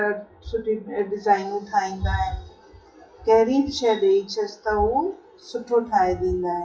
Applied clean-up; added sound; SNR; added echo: classical method WPE with log-MMSE.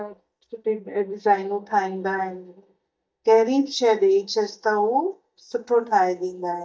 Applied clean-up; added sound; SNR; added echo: neural mask model DeepFilterNet 3.